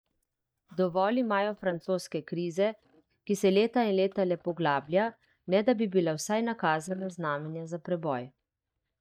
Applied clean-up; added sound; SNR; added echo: neural mask model DeepFilterNet 3.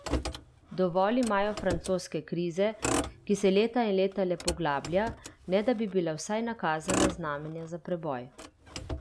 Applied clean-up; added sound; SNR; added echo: none; Motor vehicle (road); 8 dB; none.